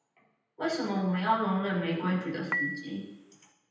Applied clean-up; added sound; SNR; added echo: none; Dishes, pots, and pans / Chink, clink; 5 dB; reverberation time 0.9 s.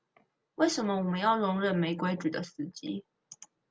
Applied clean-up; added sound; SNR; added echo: none; none; none; none.